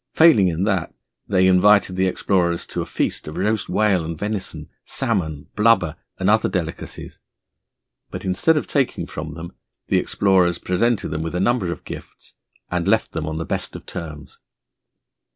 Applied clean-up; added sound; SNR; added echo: none; none; none; none.